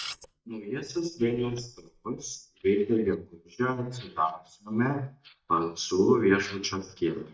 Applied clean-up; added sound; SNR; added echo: neural mask model DeepFilterNet 3.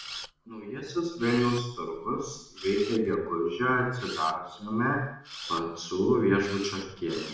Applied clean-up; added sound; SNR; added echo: none; Camera; 16 dB; reverberation time 0.7 s.